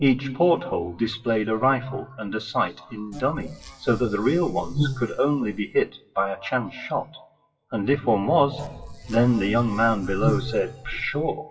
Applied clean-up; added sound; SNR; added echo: classical method WPE with log-MMSE.